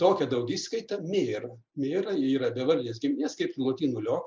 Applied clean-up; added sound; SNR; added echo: none; none; none; none.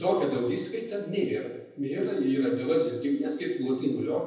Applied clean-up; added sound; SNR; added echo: none; none; none; reverberation time 0.9 s.